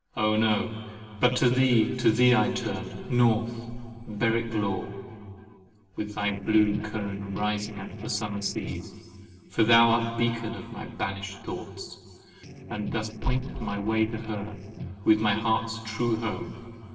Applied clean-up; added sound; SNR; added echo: neural separator model SepFormer DNS4.